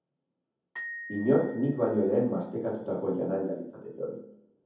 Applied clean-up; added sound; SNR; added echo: none; Glockenspiel; 16 dB; reverberation time 0.7 s.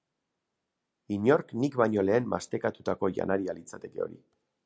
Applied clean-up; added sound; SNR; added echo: none; none; none; none.